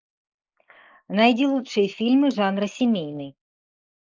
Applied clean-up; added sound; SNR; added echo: neural mask model Resemble Enhance denoiser.